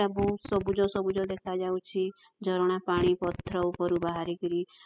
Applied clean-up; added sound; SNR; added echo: classical method spectral subtraction.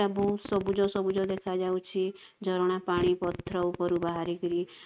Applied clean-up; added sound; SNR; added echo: neural mask model RNNoise.